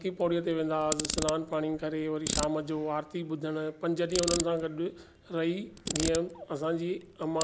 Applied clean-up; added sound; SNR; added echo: none; Ratchet, pawl; 7 dB; none.